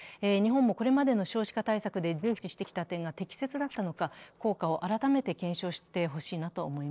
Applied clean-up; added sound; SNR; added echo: neural separator model SepFormer DNS4.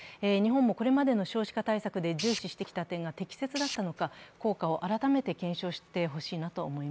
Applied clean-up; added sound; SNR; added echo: none; Tools; 10 dB; none.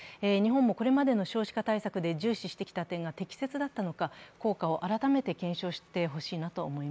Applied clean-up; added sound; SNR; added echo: none; none; none; none.